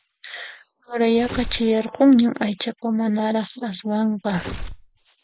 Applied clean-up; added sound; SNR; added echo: none; Tearing; 12 dB; none.